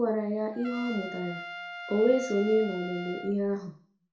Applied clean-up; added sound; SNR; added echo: none; Trumpet; 12 dB; reverberation time 0.5 s.